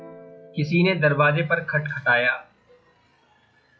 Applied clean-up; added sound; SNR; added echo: classical method log-MMSE.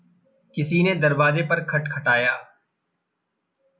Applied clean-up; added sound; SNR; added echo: none; none; none; none.